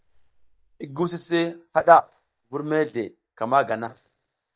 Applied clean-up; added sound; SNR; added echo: neural mask model DeepFilterNet 3.